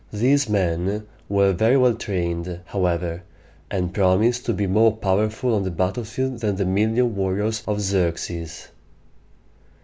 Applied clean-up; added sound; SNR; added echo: none; none; none; none.